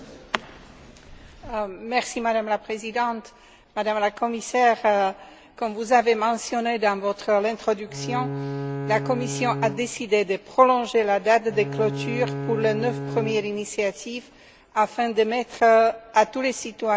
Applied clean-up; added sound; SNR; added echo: none; Bowed string instrument; 7 dB; none.